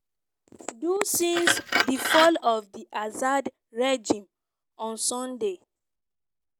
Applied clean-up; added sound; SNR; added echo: none; Glass; 1 dB; none.